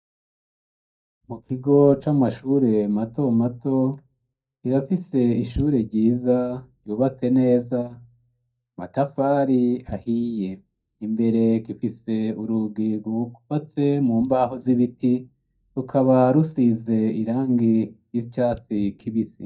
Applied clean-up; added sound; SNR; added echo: neural mask model DeepFilterNet 3.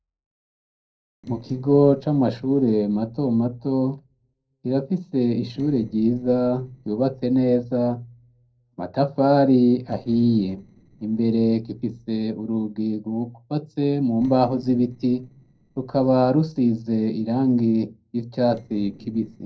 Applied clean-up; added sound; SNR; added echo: neural separator model SepFormer DNS4.